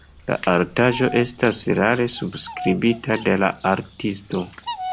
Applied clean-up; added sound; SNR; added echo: none; Bird vocalization, bird call, bird song; 14 dB; none.